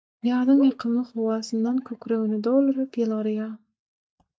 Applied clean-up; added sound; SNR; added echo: neural mask model DeepFilterNet 3.